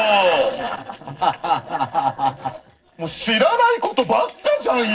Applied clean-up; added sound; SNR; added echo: neural separator model SepFormer DNS4.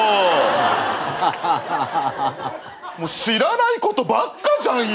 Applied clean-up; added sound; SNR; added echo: none; none; none; none.